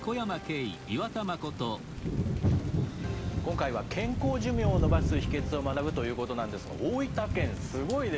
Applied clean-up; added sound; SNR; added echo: none; Thunder / Rain; 0 dB; none.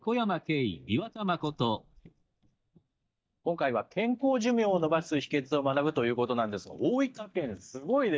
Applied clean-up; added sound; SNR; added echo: neural mask model DeepFilterNet 3.